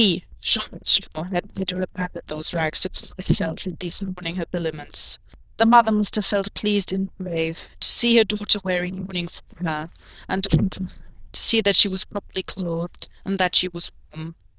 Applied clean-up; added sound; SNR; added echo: neural diffusion model UNIVERSE++.